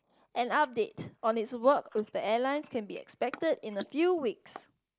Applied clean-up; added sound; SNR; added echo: neural mask model Resemble Enhance denoiser.